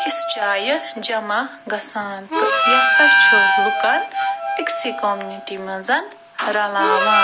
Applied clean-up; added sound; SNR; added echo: none; Harmonica; -4 dB; none.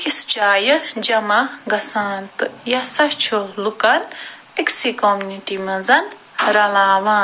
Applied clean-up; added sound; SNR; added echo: none; none; none; none.